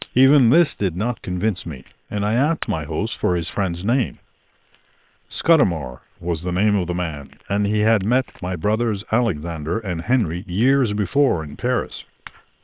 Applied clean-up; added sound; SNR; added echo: neural separator model SepFormer WHAM!.